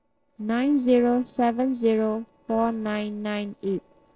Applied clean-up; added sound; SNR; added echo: neural separator model SepFormer DNS4.